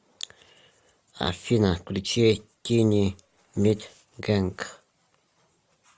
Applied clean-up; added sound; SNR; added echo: none; none; none; none.